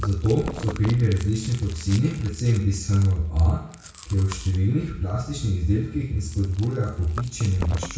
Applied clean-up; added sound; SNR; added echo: none; Chewing, mastication; 16 dB; reverberation time 0.6 s.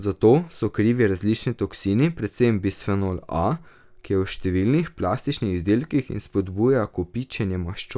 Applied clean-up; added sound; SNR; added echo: none; none; none; none.